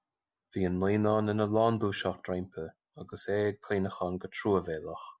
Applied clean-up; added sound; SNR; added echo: none; none; none; none.